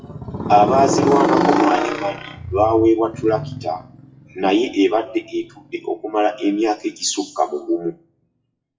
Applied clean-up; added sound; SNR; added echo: classical method WPE with log-MMSE.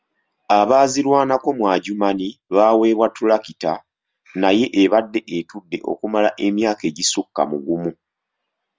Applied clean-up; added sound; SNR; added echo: none; none; none; none.